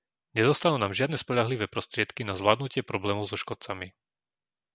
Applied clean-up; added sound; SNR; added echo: none; none; none; none.